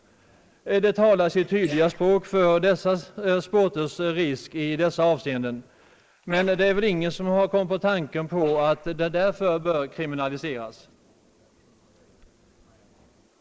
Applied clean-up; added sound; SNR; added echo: neural mask model Resemble Enhance denoiser.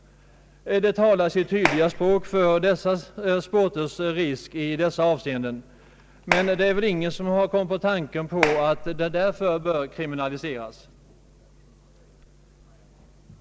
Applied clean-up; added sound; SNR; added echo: none; Clapping; 6 dB; none.